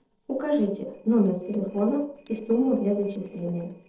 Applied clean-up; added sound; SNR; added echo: neural separator model SepFormer DNS4.